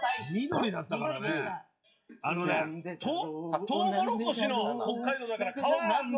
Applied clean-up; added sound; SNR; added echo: classical method WPE with log-MMSE.